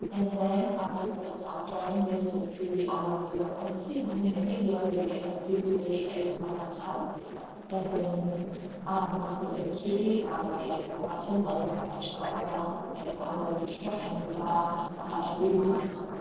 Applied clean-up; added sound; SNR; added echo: neural separator model SepFormer DNS4.